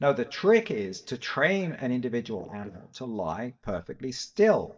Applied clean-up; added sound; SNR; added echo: neural mask model DeepFilterNet 3.